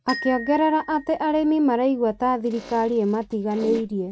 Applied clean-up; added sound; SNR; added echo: none; Glockenspiel + Fart; 16 dB; none.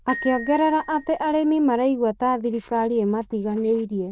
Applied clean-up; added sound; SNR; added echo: neural diffusion model UNIVERSE++.